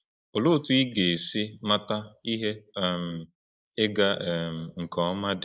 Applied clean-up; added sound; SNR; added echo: neural mask model Resemble Enhance denoiser.